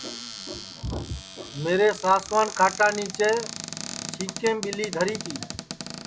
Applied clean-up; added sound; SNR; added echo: none; Cupboard open or close; 10 dB; none.